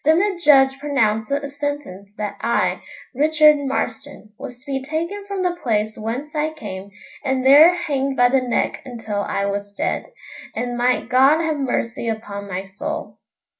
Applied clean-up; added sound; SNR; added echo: none; none; none; reverberation time 0.2 s.